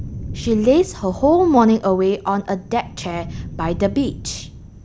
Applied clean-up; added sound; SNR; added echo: none; Thunder; 13 dB; none.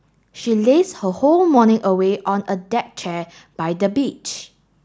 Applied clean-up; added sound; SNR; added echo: none; none; none; none.